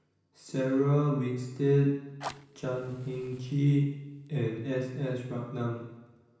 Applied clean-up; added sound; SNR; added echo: none; Fire; 20 dB; reverberation time 0.9 s.